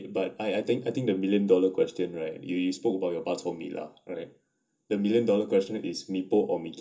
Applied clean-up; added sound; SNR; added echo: none; none; none; reverberation time 0.2 s.